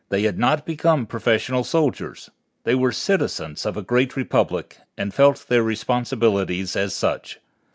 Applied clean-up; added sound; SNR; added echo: none; none; none; none.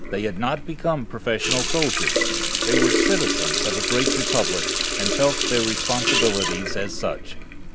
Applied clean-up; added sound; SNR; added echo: none; Water tap, faucet; -3 dB; none.